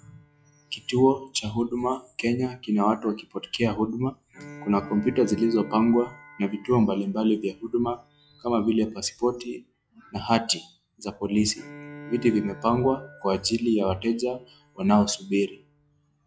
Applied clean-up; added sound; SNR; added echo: classical method log-MMSE.